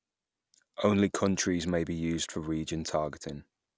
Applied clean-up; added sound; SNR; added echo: none; none; none; none.